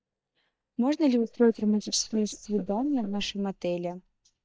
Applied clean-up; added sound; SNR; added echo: neural mask model DeepFilterNet 3.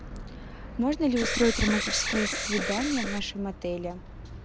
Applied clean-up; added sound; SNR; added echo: none; Alarm; 1 dB; none.